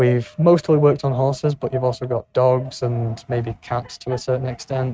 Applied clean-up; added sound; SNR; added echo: neural mask model RNNoise.